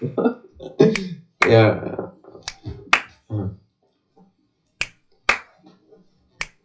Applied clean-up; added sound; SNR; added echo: classical method WPE with log-MMSE.